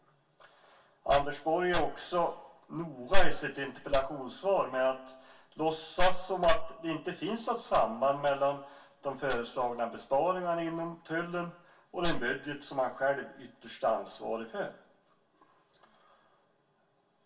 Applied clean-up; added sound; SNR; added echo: none; none; none; reverberation time 0.2 s.